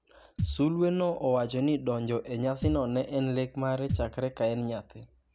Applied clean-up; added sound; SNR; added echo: none; Thump, thud; 7 dB; none.